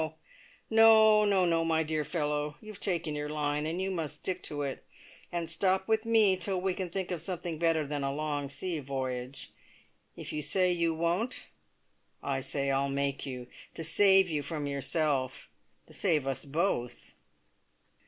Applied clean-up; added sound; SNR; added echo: none; none; none; none.